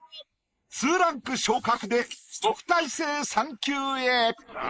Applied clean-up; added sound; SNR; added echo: neural mask model Resemble Enhance denoiser.